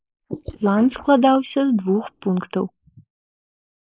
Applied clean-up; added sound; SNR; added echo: neural mask model Resemble Enhance denoiser.